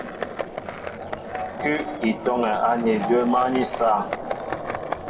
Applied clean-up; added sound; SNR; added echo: none; Skateboard; 9 dB; reverberation time 1.4 s.